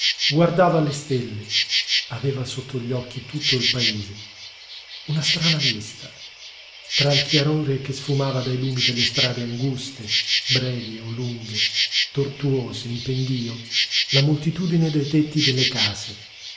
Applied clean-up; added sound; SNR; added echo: none; Insect; 2 dB; reverberation time 0.7 s.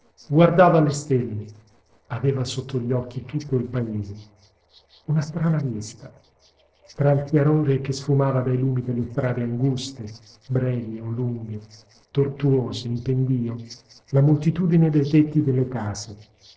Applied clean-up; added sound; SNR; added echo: neural separator model SepFormer DNS4.